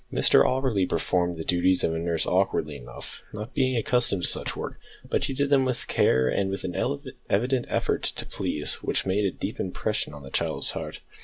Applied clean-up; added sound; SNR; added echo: none; none; none; none.